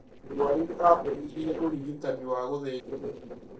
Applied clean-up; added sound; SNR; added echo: neural separator model SepFormer DNS4.